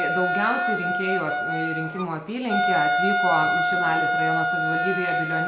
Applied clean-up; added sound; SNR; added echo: none; Wind instrument, woodwind instrument; -4 dB; none.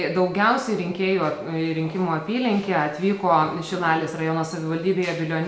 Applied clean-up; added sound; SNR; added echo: none; none; none; none.